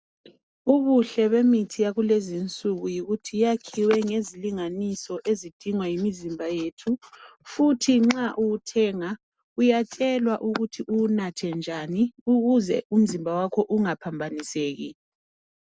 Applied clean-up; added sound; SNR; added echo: none; none; none; none.